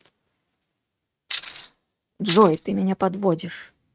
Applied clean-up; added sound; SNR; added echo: neural mask model RNNoise.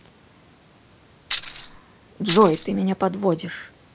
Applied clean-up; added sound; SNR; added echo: none; Tambourine; 9 dB; none.